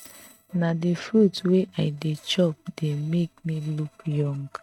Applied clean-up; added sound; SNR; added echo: neural mask model RNNoise.